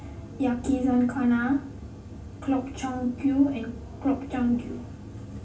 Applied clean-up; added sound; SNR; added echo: none; none; none; reverberation time 0.2 s.